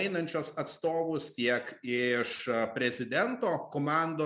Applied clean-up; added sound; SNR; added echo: none; none; none; none.